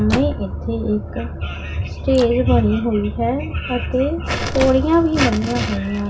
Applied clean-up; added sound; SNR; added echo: none; Microwave oven; 16 dB; reverberation time 0.4 s.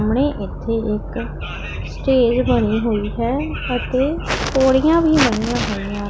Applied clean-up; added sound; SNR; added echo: none; none; none; none.